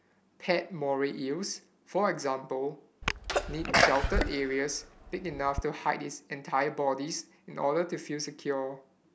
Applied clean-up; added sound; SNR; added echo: none; Sneeze; -2 dB; none.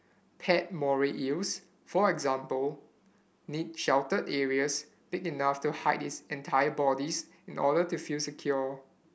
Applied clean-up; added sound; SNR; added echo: none; none; none; none.